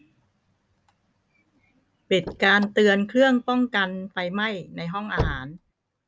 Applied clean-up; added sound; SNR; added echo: none; Slam / Car; 11 dB; none.